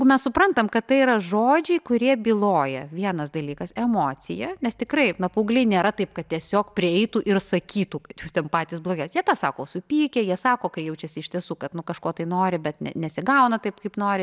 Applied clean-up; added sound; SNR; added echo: none; none; none; none.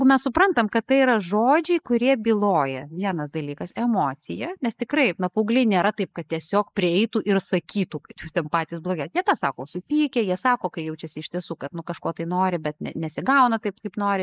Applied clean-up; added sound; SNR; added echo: neural mask model Resemble Enhance denoiser.